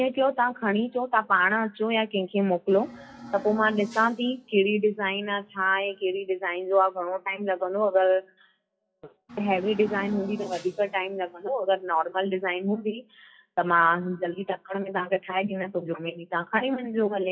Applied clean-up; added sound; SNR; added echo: classical method WPE with log-MMSE.